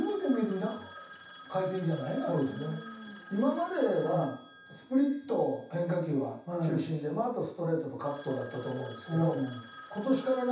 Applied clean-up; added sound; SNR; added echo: none; Telephone; 15 dB; reverberation time 0.7 s.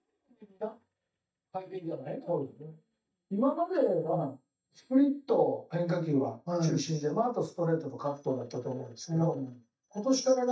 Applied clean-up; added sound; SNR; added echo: neural mask model DeepFilterNet 3.